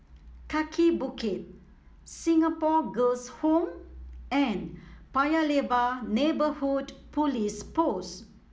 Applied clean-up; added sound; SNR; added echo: none; none; none; none.